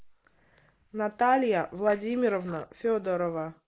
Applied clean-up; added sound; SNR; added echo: neural mask model Resemble Enhance denoiser.